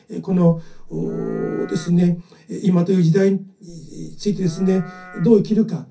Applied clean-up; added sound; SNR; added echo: none; Livestock, farm animals, working animals; 19 dB; reverberation time 0.3 s.